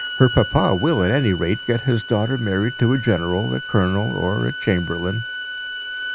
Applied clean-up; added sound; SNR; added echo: none; Bowed string instrument; 10 dB; none.